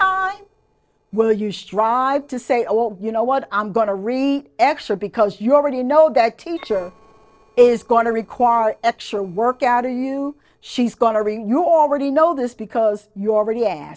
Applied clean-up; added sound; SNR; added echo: neural separator model SepFormer DNS4.